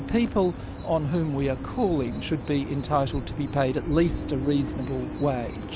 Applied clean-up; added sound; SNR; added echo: none; Bird vocalization, bird call, bird song; 7 dB; none.